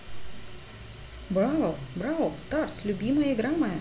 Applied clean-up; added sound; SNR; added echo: none; none; none; none.